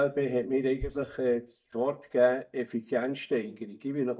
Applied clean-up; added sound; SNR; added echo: neural mask model DeepFilterNet 3.